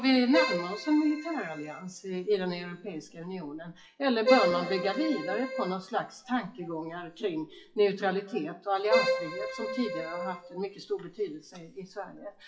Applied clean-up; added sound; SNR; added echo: classical method WPE with log-MMSE.